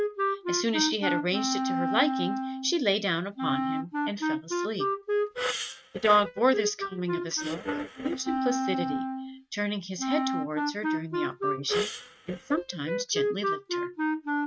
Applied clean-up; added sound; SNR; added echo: neural mask model RNNoise.